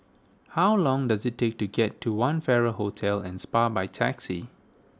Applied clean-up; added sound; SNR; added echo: none; none; none; none.